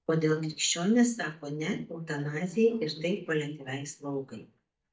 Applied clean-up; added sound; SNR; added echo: neural mask model DeepFilterNet 3.